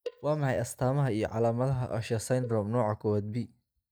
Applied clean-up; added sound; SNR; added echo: neural mask model DeepFilterNet 3.